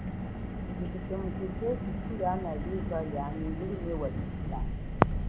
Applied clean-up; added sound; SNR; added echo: none; Car; -1 dB; none.